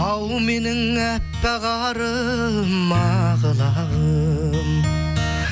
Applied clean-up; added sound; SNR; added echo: none; none; none; none.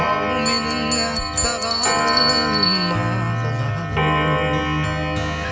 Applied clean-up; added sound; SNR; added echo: none; Bell + Clock; -3 dB; none.